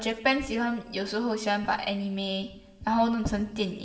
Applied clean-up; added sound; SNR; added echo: none; none; none; reverberation time 1.0 s.